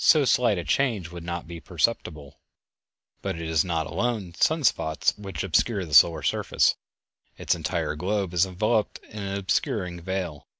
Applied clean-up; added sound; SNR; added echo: none; none; none; none.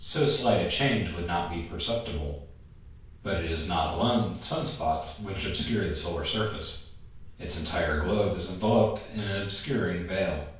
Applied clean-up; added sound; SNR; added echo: none; Cricket; 15 dB; reverberation time 0.5 s.